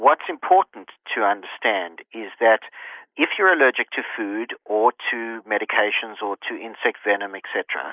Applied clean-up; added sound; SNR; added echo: neural mask model Resemble Enhance denoiser.